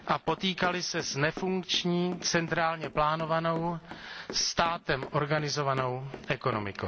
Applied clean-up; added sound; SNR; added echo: none; Run; 16 dB; none.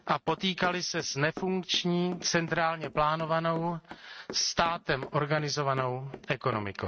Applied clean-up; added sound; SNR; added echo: neural mask model RNNoise.